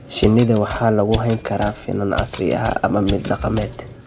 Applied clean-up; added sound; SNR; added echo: none; Mechanisms; 10 dB; none.